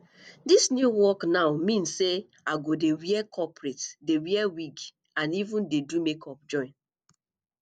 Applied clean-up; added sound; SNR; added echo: none; none; none; none.